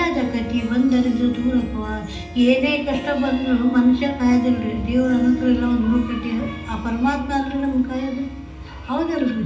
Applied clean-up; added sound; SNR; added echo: none; Harp; 15 dB; reverberation time 0.3 s.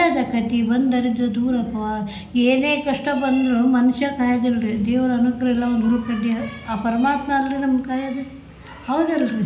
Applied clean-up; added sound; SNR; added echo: none; none; none; none.